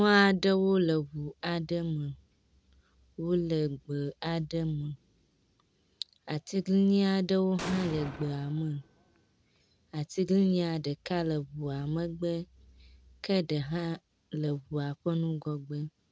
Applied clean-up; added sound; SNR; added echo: none; Explosion; 12 dB; none.